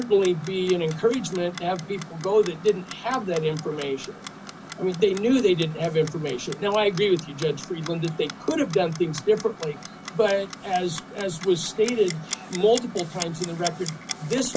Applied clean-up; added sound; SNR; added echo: none; Clock; 14 dB; none.